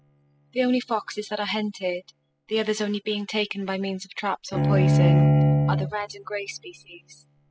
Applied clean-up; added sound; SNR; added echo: classical method spectral subtraction.